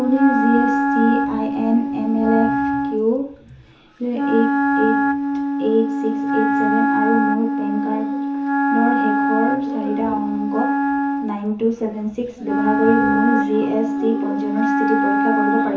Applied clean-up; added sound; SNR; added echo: none; Wind instrument, woodwind instrument; -2 dB; reverberation time 0.7 s.